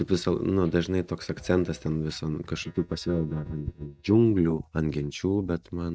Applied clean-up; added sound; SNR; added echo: neural mask model DeepFilterNet 3.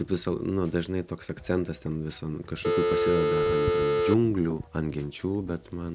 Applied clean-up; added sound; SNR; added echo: none; Telephone; -5 dB; none.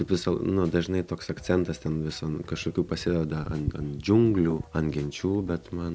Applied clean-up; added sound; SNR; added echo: none; none; none; none.